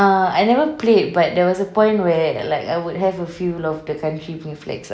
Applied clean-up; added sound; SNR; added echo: none; none; none; none.